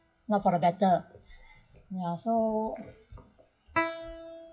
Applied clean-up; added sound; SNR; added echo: classical method WPE with log-MMSE.